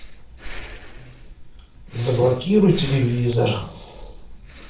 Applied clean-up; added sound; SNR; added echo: neural separator model SepFormer DNS4.